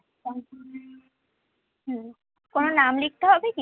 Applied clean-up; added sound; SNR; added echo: none; none; none; none.